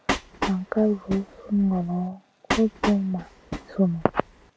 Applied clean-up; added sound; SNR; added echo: none; Train; 7 dB; none.